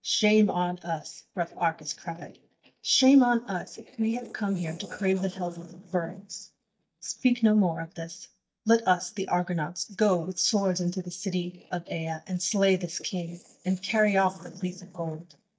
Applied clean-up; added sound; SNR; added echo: neural mask model DeepFilterNet 3.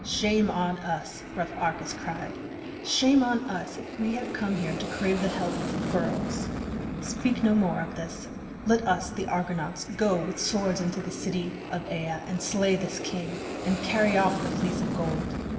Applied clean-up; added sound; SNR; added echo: none; Aircraft; 6 dB; reverberation time 2.6 s.